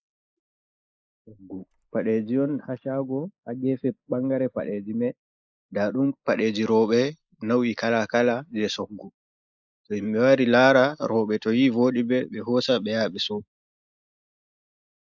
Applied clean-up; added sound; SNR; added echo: neural mask model Resemble Enhance denoiser.